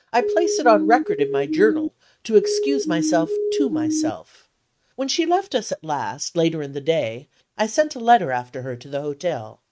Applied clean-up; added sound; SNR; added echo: neural mask model RNNoise.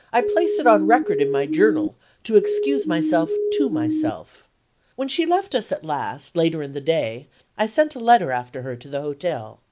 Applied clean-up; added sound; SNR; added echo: none; Siren; 0 dB; none.